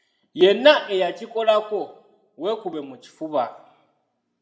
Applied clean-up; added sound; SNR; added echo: none; none; none; reverberation time 0.7 s.